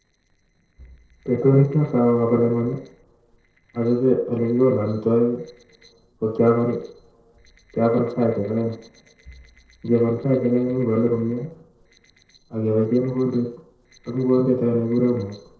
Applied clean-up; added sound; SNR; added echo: neural separator model SepFormer DNS4.